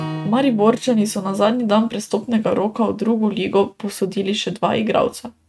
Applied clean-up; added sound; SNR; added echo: neural mask model RNNoise.